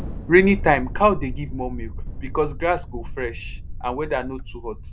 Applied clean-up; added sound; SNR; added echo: none; Thunder; 7 dB; none.